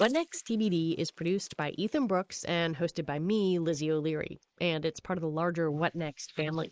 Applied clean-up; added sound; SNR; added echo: neural mask model Resemble Enhance denoiser.